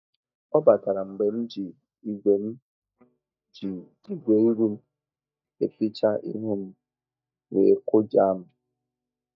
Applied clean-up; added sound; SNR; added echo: neural mask model DeepFilterNet 3.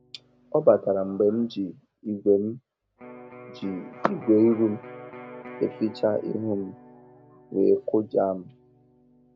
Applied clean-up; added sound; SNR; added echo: none; Electric guitar; 20 dB; none.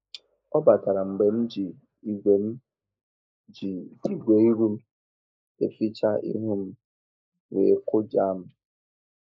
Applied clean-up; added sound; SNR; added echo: neural mask model Resemble Enhance denoiser.